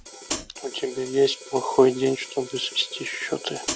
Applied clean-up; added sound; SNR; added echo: none; Hi-hat; 12 dB; none.